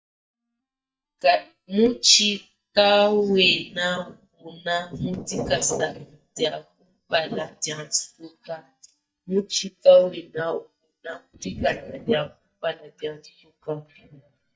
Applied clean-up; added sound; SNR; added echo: neural mask model DeepFilterNet 3.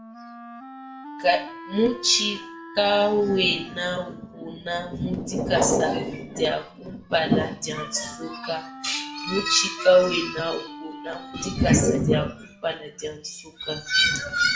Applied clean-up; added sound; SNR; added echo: none; Wind instrument, woodwind instrument; 17 dB; reverberation time 0.4 s.